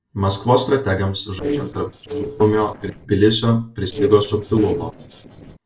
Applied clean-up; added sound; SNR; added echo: neural separator model SepFormer DNS4.